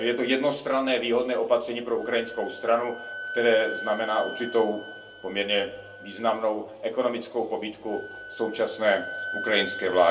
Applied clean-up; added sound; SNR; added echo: none; Wind instrument, woodwind instrument; 13 dB; reverberation time 0.2 s.